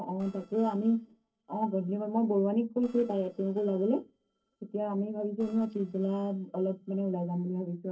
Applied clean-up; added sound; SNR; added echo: neural separator model SepFormer DNS4.